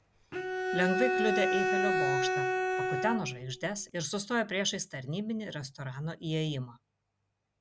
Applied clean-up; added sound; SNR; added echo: none; Bowed string instrument; -4 dB; none.